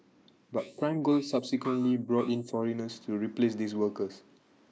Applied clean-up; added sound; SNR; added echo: neural mask model Resemble Enhance denoiser.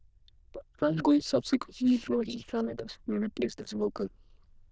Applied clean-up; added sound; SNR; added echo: neural diffusion model UNIVERSE++.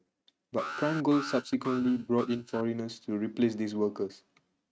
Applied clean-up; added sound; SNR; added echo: neural mask model RNNoise.